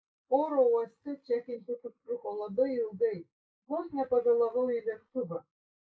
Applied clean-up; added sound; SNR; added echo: neural mask model Resemble Enhance denoiser.